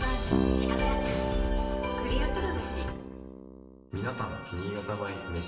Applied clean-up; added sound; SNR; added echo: none; Keyboard (musical); 1 dB; reverberation time 1.0 s.